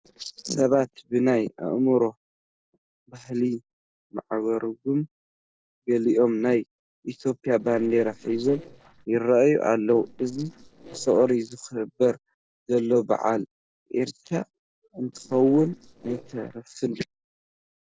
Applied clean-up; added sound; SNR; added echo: neural separator model SepFormer DNS4.